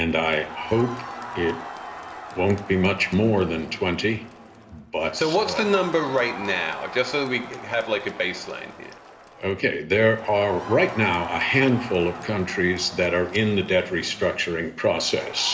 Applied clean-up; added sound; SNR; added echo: none; Crowd; 14 dB; reverberation time 2.8 s.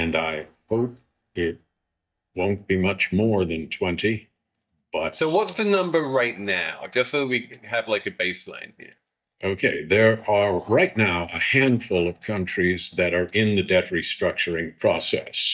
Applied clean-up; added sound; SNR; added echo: neural mask model DeepFilterNet 3.